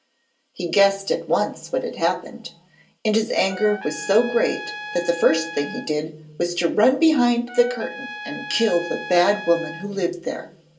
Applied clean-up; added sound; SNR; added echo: none; Trumpet; 13 dB; reverberation time 0.2 s.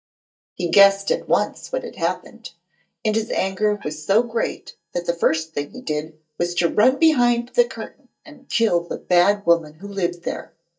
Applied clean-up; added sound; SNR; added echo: neural mask model DeepFilterNet 3.